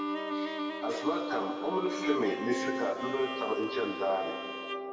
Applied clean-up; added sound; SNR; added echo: none; Bowed string instrument; 3 dB; reverberation time 2.4 s.